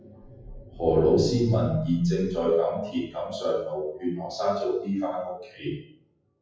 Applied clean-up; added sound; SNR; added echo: classical method WPE with log-MMSE.